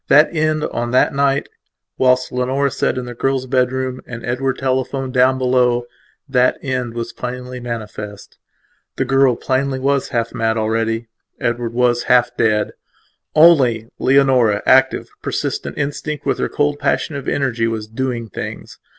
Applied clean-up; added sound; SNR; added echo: none; none; none; none.